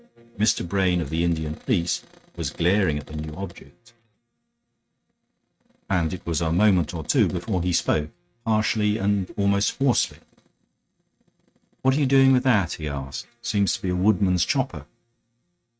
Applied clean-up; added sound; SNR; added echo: neural mask model RNNoise.